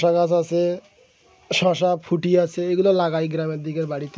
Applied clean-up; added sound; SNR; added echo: none; none; none; none.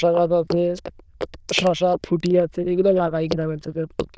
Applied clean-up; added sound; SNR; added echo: neural diffusion model UNIVERSE++.